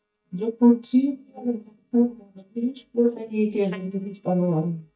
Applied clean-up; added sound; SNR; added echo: neural mask model DeepFilterNet 3.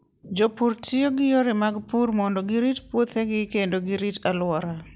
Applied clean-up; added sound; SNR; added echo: none; none; none; none.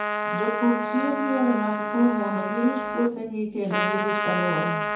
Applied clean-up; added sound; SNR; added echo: none; Trumpet; 2 dB; reverberation time 0.6 s.